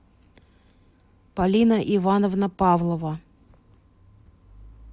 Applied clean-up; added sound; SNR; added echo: none; none; none; none.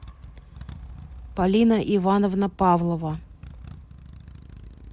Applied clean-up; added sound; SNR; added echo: none; Motorcycle; 18 dB; none.